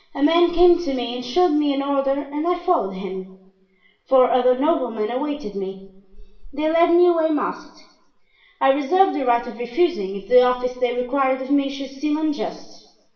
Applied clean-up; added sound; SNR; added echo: none; none; none; reverberation time 0.8 s.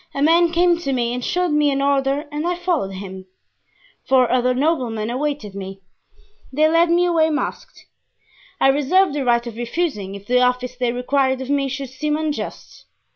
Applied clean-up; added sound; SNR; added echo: none; none; none; none.